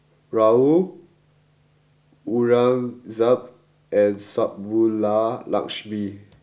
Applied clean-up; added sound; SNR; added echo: none; none; none; none.